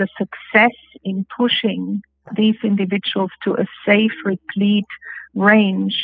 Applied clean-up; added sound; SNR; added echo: classical method spectral subtraction.